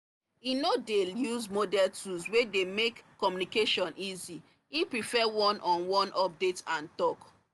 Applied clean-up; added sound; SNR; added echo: none; none; none; none.